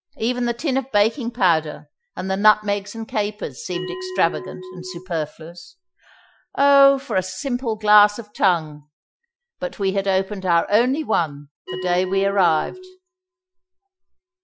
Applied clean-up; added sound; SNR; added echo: classical method Wiener filter.